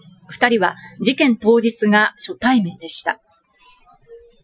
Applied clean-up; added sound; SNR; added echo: classical method Wiener filter.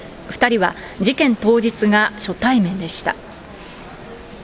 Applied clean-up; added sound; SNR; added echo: none; none; none; none.